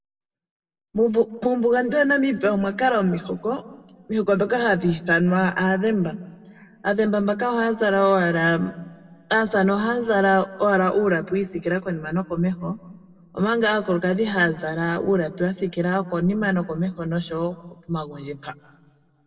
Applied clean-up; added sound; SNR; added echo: none; none; none; reverberation time 1.3 s.